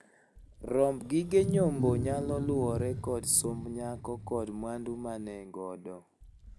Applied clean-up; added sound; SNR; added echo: none; Wild animals; 6 dB; none.